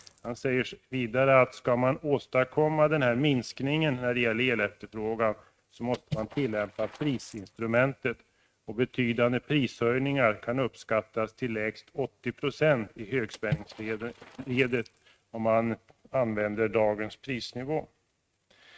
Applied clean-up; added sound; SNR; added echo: neural mask model RNNoise.